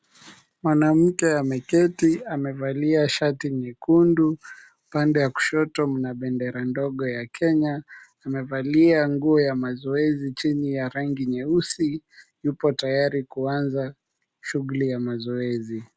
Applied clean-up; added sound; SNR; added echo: none; none; none; none.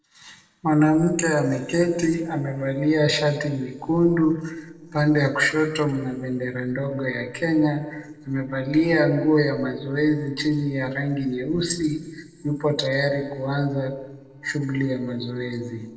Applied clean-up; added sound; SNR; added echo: neural separator model SepFormer DNS4.